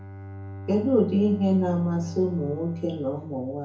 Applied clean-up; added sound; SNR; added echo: none; Bowed string instrument; 14 dB; reverberation time 0.6 s.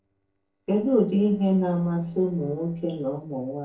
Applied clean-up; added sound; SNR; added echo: neural separator model SepFormer DNS4.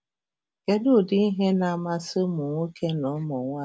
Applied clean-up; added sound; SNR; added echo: none; none; none; none.